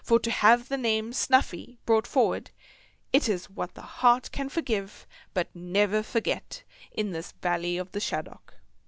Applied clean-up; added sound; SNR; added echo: none; none; none; none.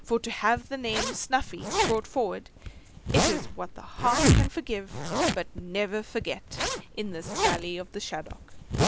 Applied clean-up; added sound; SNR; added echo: none; Zipper (clothing); -2 dB; none.